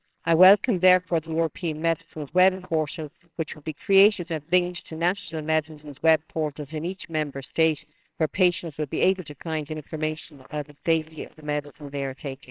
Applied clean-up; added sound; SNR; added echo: neural separator model SepFormer WHAMR!.